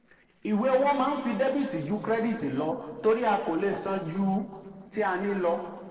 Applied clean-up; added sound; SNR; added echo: neural separator model SepFormer DNS4.